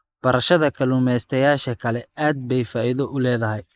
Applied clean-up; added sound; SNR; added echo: neural mask model Resemble Enhance denoiser.